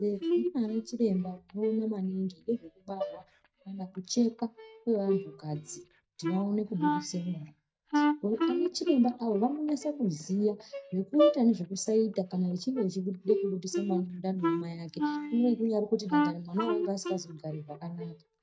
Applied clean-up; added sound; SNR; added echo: neural mask model DeepFilterNet 3.